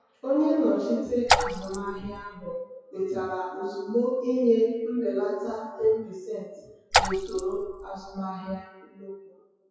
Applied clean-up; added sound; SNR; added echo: classical method WPE with log-MMSE.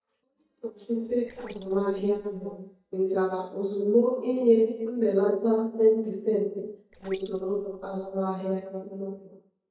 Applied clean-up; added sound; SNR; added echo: neural mask model DeepFilterNet 3.